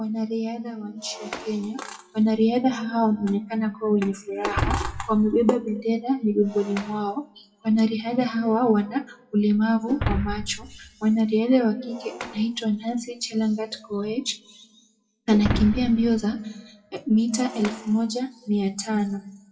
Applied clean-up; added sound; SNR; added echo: classical method WPE with log-MMSE.